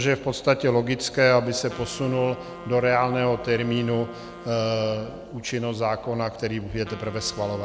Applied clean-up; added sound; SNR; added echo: none; Wind instrument, woodwind instrument; 19 dB; none.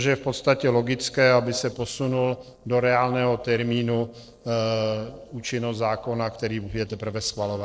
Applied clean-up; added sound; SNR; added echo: neural separator model SepFormer DNS4.